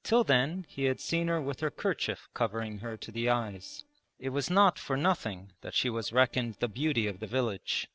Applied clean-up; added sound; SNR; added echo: neural separator model SepFormer DNS4.